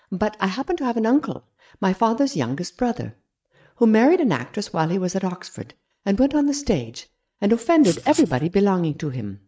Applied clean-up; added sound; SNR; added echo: neural mask model RNNoise.